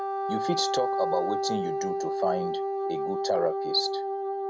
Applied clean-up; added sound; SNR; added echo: none; Wind instrument, woodwind instrument; -2 dB; none.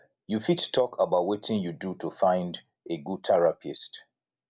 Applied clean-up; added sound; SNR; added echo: none; none; none; none.